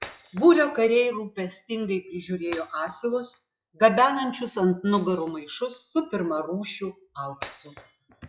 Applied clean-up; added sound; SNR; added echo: classical method log-MMSE.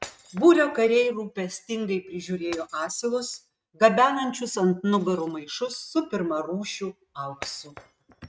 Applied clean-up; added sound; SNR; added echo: neural mask model RNNoise.